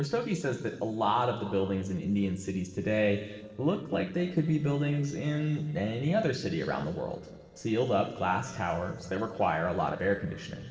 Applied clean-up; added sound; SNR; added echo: neural separator model SepFormer DNS4.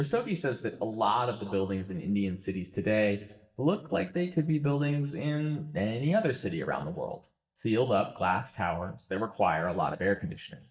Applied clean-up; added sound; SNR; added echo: neural mask model DeepFilterNet 3.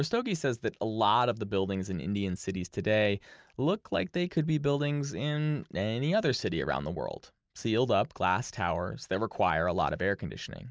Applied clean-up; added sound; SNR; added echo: none; none; none; none.